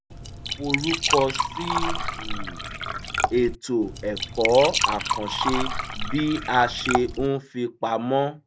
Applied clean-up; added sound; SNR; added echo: none; Liquid; 2 dB; none.